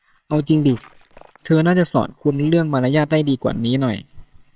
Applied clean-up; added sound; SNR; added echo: neural separator model SepFormer WHAMR!.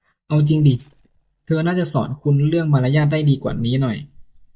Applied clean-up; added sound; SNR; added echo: neural mask model DeepFilterNet 3.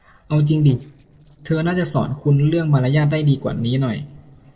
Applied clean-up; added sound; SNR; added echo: neural separator model SepFormer DNS4.